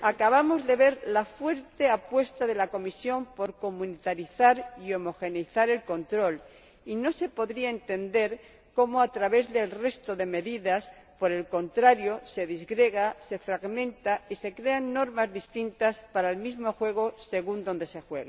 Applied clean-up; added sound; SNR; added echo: none; none; none; none.